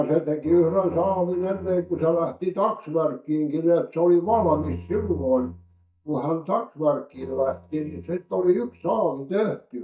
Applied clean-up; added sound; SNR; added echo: neural mask model DeepFilterNet 3.